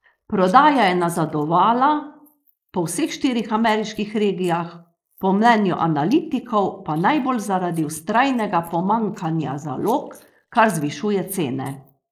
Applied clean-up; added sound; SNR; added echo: neural mask model Resemble Enhance denoiser.